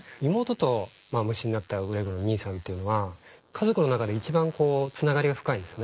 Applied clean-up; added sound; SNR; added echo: neural mask model Resemble Enhance denoiser.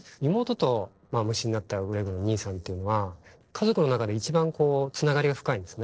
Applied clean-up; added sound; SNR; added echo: neural separator model SepFormer DNS4.